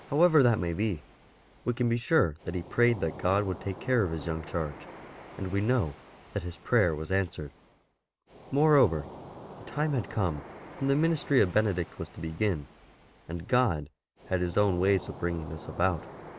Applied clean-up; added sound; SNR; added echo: none; Waves, surf; 18 dB; none.